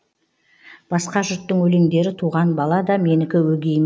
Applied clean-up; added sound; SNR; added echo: none; none; none; none.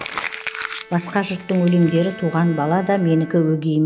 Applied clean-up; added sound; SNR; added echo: none; Crumpling, crinkling + Bowed string instrument; 13 dB; none.